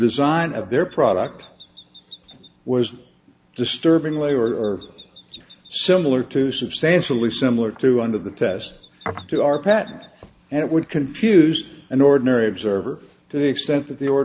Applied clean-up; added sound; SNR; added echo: none; Chirp, tweet; 18 dB; none.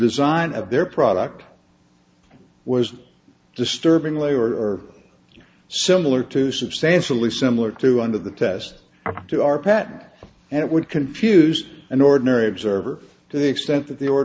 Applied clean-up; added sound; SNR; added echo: none; none; none; none.